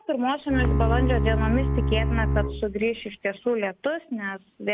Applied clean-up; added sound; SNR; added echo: none; Bowed string instrument; -3 dB; none.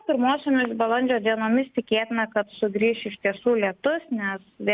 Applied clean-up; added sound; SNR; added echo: none; none; none; none.